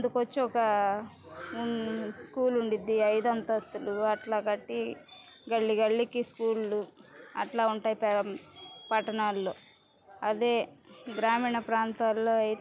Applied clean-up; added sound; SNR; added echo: none; none; none; none.